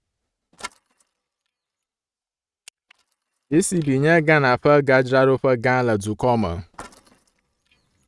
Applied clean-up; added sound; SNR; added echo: neural mask model RNNoise.